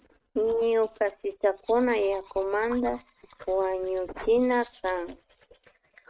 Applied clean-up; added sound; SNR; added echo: neural mask model RNNoise.